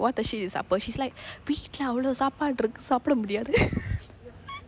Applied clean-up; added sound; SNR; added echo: none; none; none; none.